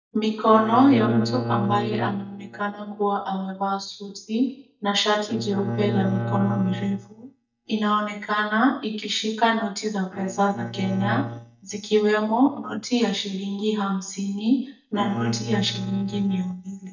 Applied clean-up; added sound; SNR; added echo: neural mask model DeepFilterNet 3.